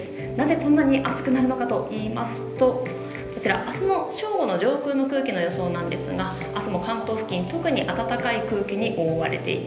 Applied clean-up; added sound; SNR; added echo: none; none; none; reverberation time 0.8 s.